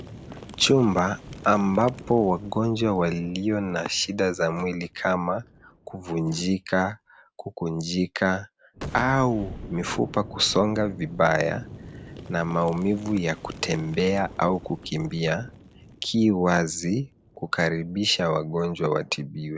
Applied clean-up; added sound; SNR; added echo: none; Boom; 18 dB; none.